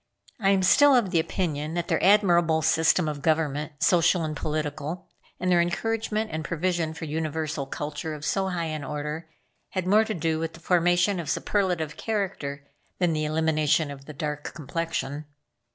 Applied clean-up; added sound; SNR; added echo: none; none; none; none.